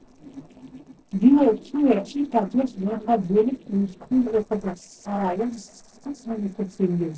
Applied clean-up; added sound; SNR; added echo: neural separator model SepFormer DNS4.